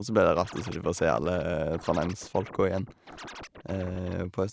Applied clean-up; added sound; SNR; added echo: none; Scratching (performance technique); 17 dB; none.